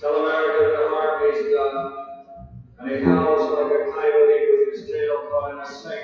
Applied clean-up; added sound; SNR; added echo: classical method WPE with log-MMSE.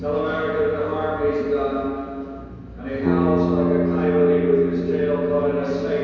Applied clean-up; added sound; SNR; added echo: none; Bass guitar; 3 dB; reverberation time 2.2 s.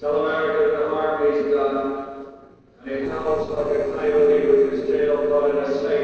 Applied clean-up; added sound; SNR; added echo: neural separator model SepFormer DNS4.